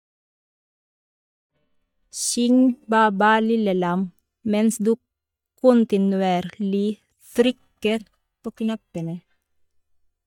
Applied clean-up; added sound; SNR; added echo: neural mask model DeepFilterNet 3.